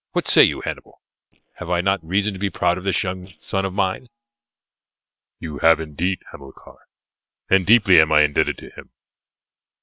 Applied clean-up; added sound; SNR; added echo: neural separator model SepFormer WHAM!.